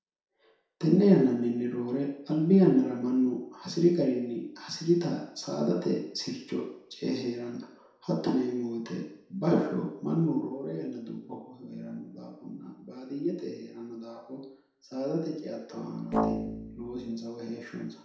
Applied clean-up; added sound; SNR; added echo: neural separator model SepFormer DNS4.